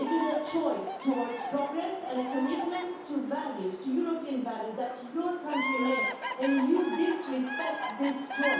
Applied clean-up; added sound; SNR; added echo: none; Bird vocalization, bird call, bird song; 6 dB; reverberation time 0.8 s.